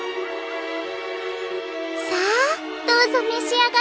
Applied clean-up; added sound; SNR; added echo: none; none; none; none.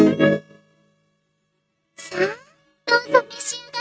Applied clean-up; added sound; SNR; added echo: neural mask model RNNoise.